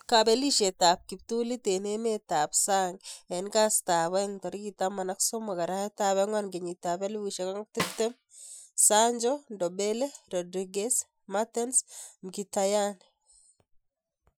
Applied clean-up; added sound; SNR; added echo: classical method Wiener filter.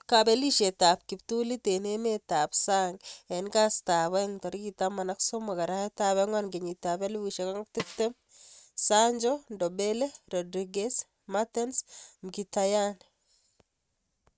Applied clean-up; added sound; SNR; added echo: neural mask model RNNoise.